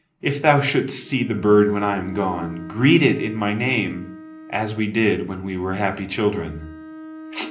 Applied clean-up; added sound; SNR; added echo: none; Bowed string instrument; 18 dB; reverberation time 0.5 s.